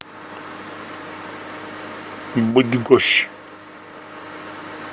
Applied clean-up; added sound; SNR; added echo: none; none; none; none.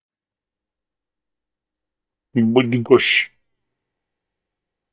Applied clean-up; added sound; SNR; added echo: neural mask model DeepFilterNet 3.